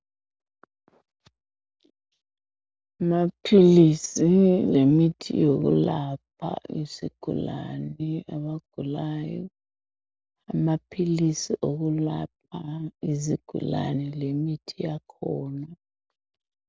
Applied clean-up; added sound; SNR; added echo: none; none; none; none.